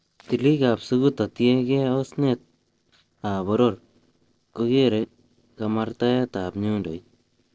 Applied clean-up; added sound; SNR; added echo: neural separator model SepFormer DNS4.